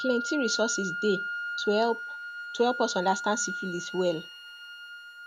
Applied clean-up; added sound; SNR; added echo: none; Wind instrument, woodwind instrument; 6 dB; none.